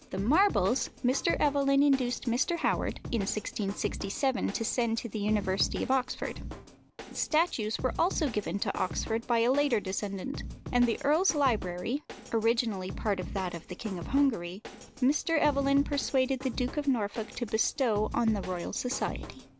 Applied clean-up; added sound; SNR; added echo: none; Drum kit; 12 dB; none.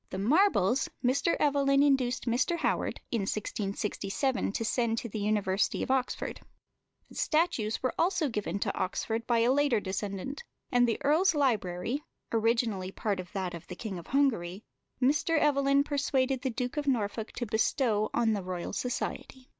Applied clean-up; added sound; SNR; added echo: none; none; none; none.